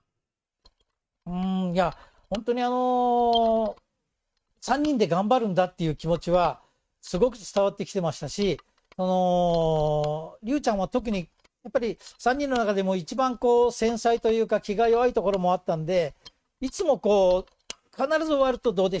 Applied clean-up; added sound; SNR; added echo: neural mask model RNNoise.